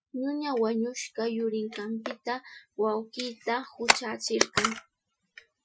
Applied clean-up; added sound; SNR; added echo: classical method Wiener filter.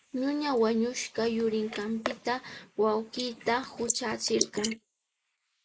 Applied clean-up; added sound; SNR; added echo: neural mask model Resemble Enhance denoiser.